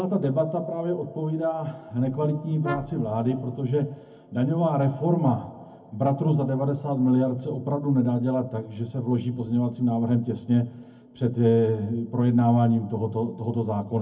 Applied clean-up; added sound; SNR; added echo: none; Brass instrument; 13 dB; reverberation time 0.3 s.